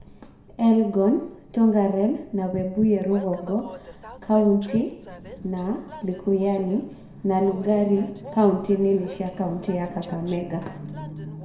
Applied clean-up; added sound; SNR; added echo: none; Train; 20 dB; reverberation time 0.5 s.